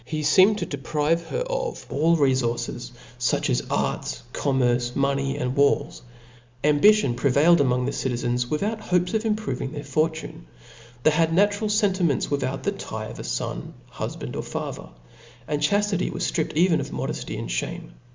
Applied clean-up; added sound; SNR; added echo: none; none; none; none.